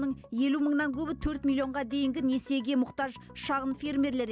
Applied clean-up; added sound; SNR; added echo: none; none; none; none.